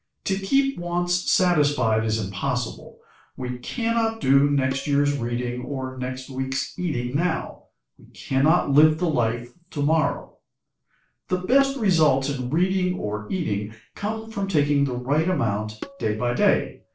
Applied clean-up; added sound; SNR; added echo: neural separator model SepFormer DNS4.